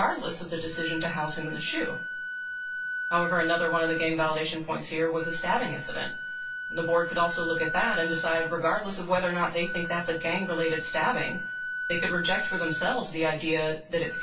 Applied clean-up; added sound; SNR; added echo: none; Wind instrument, woodwind instrument; 6 dB; reverberation time 0.2 s.